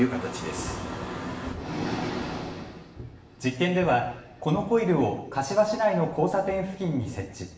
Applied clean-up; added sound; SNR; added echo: none; Thunder / Rain; 16 dB; reverberation time 0.8 s.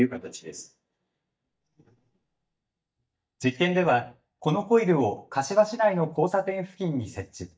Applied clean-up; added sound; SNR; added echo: neural mask model DeepFilterNet 3.